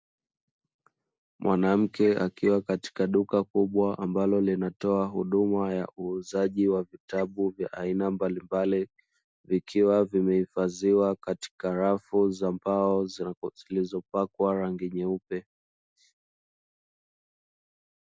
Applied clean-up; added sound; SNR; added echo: none; none; none; none.